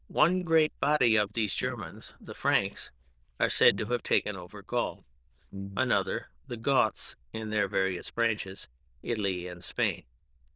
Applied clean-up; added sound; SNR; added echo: neural diffusion model UNIVERSE++.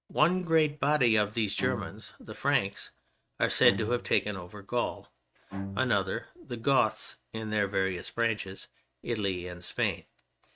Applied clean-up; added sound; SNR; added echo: neural mask model RNNoise.